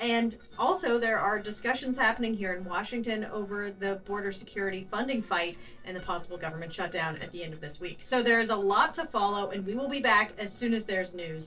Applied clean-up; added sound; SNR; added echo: neural separator model SepFormer DNS4.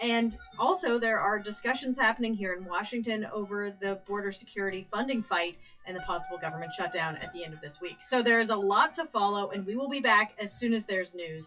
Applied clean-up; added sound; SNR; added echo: classical method WPE with log-MMSE.